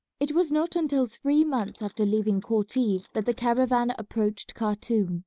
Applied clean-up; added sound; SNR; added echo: neural mask model Resemble Enhance denoiser.